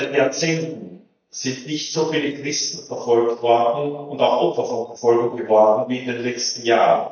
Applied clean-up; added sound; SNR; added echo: neural mask model DeepFilterNet 3.